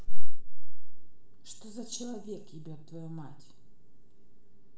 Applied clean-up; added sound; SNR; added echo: none; none; none; reverberation time 0.9 s.